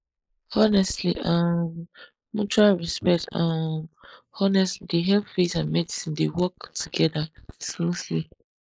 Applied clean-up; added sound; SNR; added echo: neural mask model Resemble Enhance denoiser.